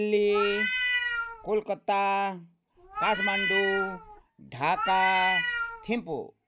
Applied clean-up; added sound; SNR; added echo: none; Meow; 1 dB; none.